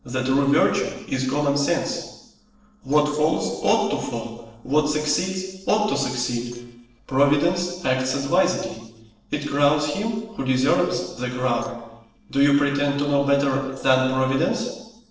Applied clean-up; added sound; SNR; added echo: neural separator model SepFormer DNS4.